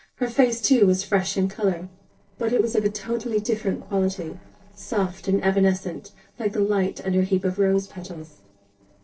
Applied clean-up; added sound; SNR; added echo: neural separator model SepFormer DNS4.